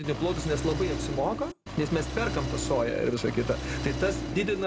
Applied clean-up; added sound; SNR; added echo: none; Engine; 4 dB; none.